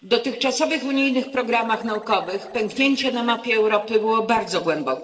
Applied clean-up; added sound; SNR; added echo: neural separator model SepFormer DNS4.